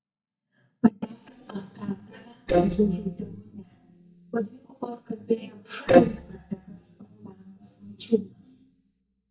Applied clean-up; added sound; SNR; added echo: neural mask model DeepFilterNet 3.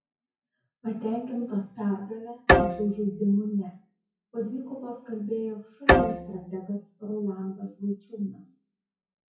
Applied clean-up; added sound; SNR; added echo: classical method WPE with log-MMSE.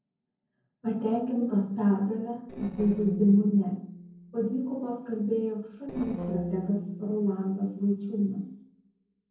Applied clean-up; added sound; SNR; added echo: neural separator model SepFormer DNS4.